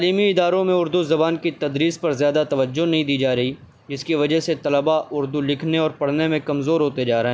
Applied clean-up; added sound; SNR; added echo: none; none; none; none.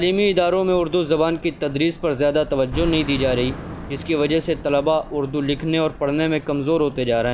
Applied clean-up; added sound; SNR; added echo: none; Car passing by; 14 dB; none.